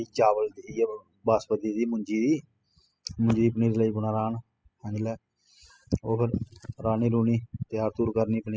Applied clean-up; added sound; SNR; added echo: classical method spectral subtraction.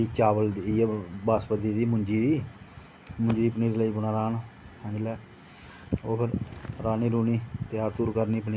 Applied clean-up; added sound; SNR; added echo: none; Walk, footsteps; 19 dB; none.